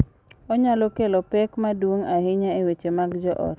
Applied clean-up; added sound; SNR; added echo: none; none; none; none.